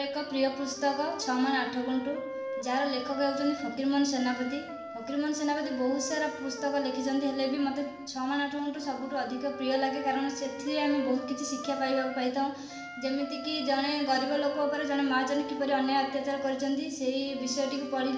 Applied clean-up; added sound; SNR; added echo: none; Wind instrument, woodwind instrument; 11 dB; reverberation time 1.1 s.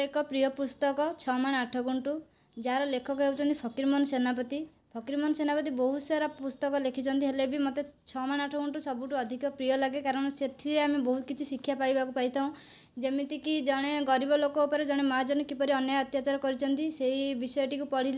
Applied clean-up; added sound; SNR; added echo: none; none; none; none.